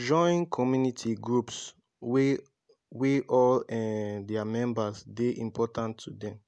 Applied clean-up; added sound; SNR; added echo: none; none; none; none.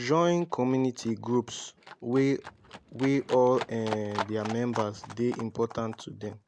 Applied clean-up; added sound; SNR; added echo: none; Livestock, farm animals, working animals; 14 dB; none.